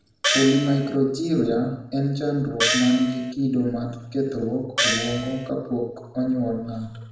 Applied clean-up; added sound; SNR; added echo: none; Gong; 1 dB; reverberation time 0.8 s.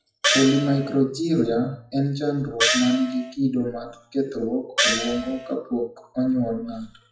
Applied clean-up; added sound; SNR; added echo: classical method WPE with log-MMSE.